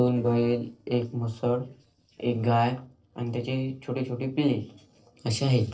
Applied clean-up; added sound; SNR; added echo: neural separator model SepFormer DNS4.